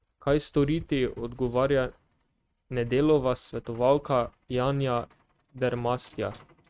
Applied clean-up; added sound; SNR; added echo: neural mask model RNNoise.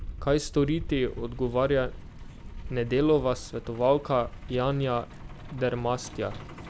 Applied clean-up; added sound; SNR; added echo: none; Truck; 11 dB; none.